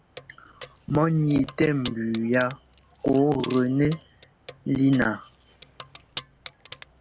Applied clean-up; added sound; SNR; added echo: none; Keys jangling; 16 dB; none.